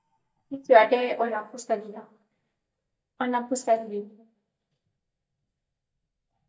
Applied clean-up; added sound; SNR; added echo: neural mask model DeepFilterNet 3.